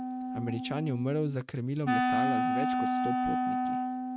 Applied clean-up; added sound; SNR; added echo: neural mask model RNNoise.